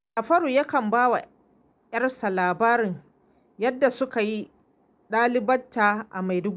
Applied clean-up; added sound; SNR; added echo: none; none; none; none.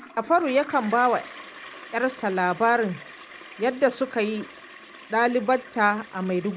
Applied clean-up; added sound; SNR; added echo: none; Toilet flush; 18 dB; none.